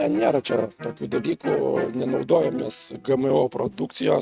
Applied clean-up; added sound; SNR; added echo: neural mask model RNNoise.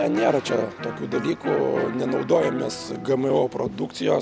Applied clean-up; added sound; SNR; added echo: none; Electric guitar; 12 dB; none.